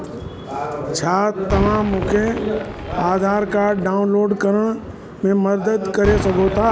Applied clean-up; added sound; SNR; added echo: none; Cheering / Fireworks; 10 dB; none.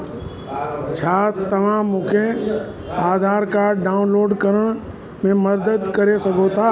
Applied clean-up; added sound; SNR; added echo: none; none; none; none.